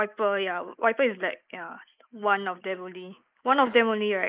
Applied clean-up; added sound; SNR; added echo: neural mask model Resemble Enhance denoiser.